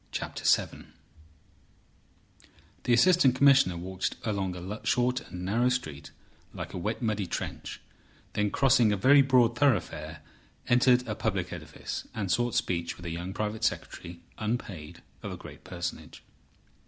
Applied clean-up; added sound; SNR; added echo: none; none; none; none.